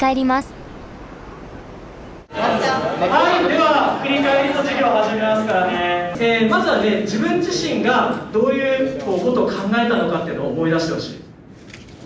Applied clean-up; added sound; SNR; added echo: none; none; none; none.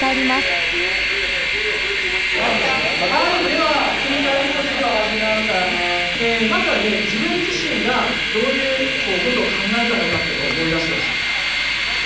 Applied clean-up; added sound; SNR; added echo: none; Train; -2 dB; none.